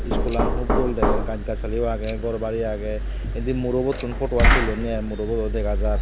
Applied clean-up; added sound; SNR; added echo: none; Bicycle bell + Knock; -3 dB; none.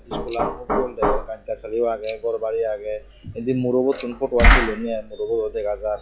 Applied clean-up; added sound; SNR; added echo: classical method log-MMSE.